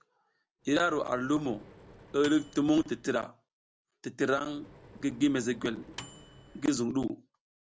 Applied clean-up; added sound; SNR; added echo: none; Microwave oven; 19 dB; none.